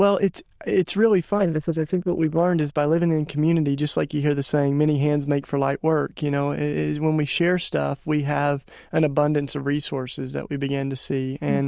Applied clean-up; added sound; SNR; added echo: neural diffusion model UNIVERSE++.